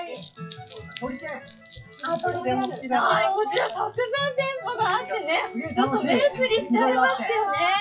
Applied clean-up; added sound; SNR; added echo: classical method WPE with log-MMSE.